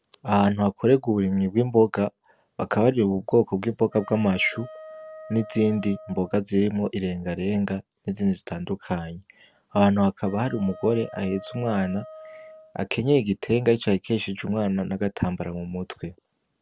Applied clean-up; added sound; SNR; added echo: none; Wind instrument, woodwind instrument; 19 dB; none.